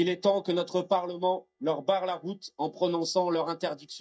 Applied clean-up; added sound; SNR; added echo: neural mask model DeepFilterNet 3.